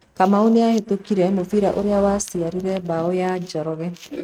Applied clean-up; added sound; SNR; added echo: neural mask model RNNoise.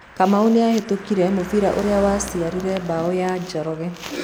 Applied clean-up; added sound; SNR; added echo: none; Car passing by; 16 dB; none.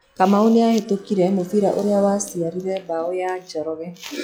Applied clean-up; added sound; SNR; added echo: classical method log-MMSE.